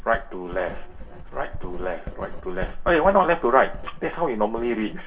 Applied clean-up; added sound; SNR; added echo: none; Writing; 8 dB; reverberation time 0.2 s.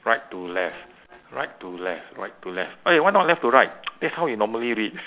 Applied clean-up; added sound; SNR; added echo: none; none; none; none.